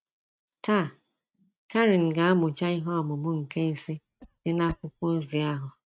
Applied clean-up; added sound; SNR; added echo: neural mask model RNNoise.